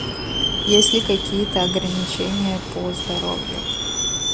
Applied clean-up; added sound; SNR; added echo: none; Subway, metro, underground; 0 dB; none.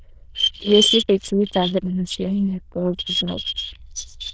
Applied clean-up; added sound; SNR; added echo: neural diffusion model UNIVERSE++.